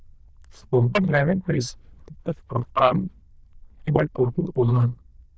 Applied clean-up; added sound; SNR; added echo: neural diffusion model UNIVERSE++.